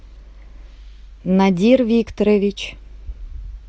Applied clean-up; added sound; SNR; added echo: none; none; none; none.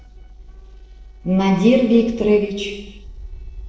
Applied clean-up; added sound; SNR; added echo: neural separator model SepFormer DNS4.